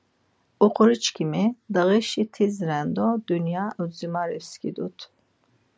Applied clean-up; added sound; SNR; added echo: none; none; none; none.